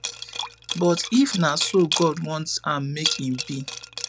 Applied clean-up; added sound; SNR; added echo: none; Liquid; 7 dB; none.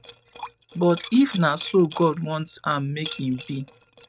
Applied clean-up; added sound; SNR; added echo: neural mask model RNNoise.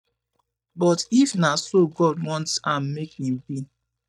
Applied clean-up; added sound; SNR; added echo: neural mask model DeepFilterNet 3.